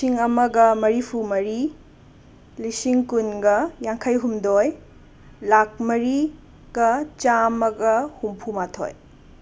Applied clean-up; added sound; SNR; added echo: none; none; none; none.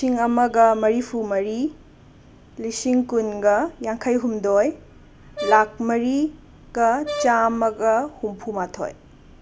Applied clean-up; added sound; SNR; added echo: none; Brass instrument; 11 dB; none.